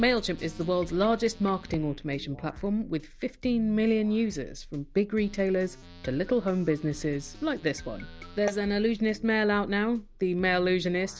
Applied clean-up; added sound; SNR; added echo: none; none; none; none.